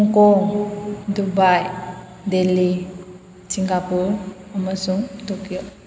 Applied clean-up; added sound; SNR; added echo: none; none; none; none.